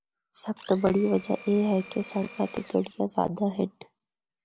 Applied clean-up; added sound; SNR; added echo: none; Domestic sounds, home sounds; 17 dB; none.